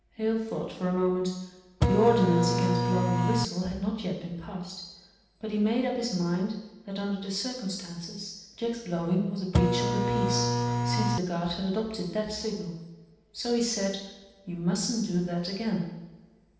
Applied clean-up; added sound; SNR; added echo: none; Printer; -3 dB; reverberation time 0.9 s.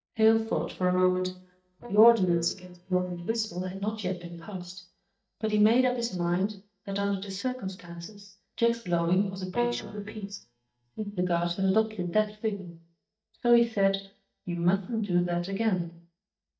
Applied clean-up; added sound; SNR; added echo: neural mask model DeepFilterNet 3.